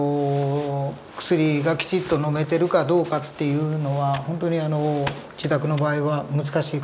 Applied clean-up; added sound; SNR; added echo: none; Computer keyboard; 19 dB; none.